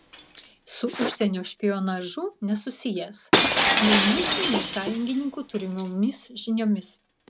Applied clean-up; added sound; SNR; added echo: none; Shatter; -2 dB; none.